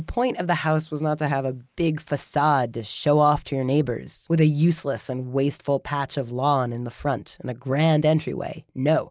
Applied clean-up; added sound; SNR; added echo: none; none; none; none.